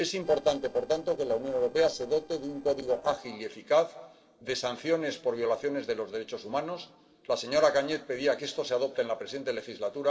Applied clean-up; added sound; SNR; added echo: neural separator model SepFormer DNS4.